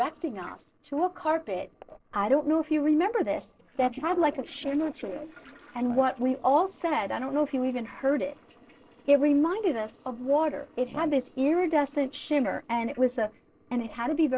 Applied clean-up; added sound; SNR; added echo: neural separator model SepFormer DNS4.